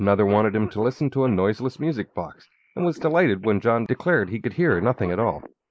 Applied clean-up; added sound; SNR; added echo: neural mask model Resemble Enhance denoiser.